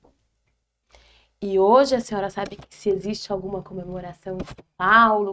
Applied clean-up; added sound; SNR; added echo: neural mask model RNNoise.